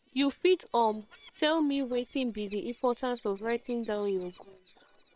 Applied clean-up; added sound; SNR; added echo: neural separator model SepFormer WHAM!.